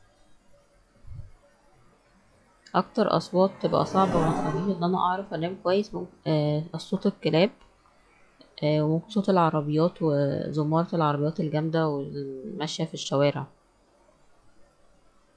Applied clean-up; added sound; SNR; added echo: classical method log-MMSE.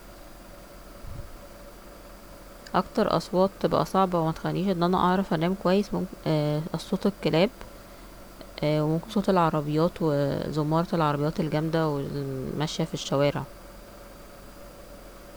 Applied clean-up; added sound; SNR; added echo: none; none; none; none.